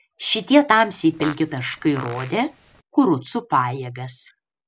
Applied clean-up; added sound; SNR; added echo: none; Fart; 16 dB; none.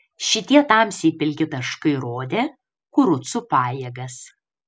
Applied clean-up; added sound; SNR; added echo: none; none; none; none.